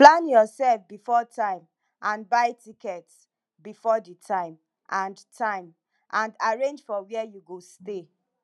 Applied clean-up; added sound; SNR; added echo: none; none; none; none.